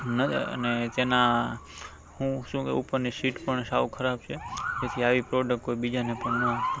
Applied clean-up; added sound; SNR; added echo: none; Motor vehicle (road) / Siren; 8 dB; none.